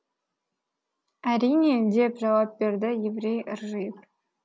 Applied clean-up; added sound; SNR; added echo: none; none; none; none.